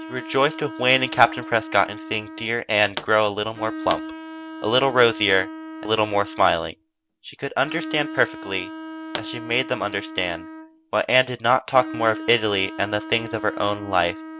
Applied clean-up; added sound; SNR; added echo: none; Bowed string instrument + Explosion; 12 dB; none.